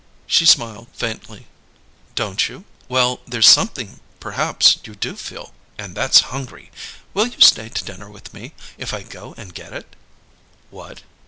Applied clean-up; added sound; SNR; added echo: none; none; none; none.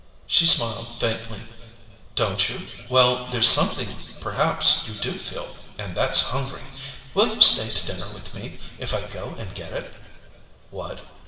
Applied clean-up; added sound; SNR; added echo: none; none; none; reverberation time 2.2 s.